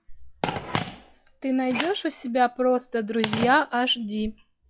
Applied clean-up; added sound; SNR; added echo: classical method log-MMSE.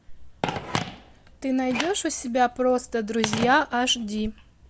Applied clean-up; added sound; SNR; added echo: none; Telephone; 9 dB; none.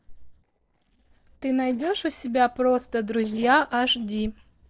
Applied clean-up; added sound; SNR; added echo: neural separator model SepFormer DNS4.